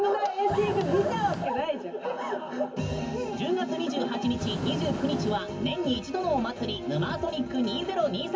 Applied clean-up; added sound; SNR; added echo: none; Fire; 10 dB; reverberation time 0.3 s.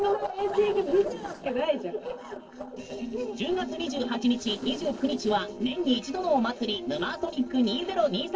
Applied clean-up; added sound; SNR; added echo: neural separator model SepFormer DNS4.